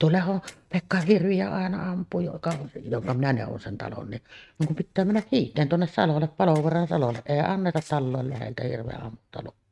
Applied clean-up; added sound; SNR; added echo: neural mask model RNNoise.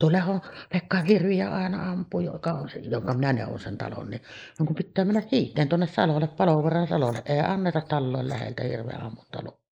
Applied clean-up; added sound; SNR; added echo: neural mask model Resemble Enhance denoiser.